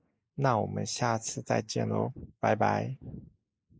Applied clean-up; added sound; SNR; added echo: neural mask model Resemble Enhance denoiser.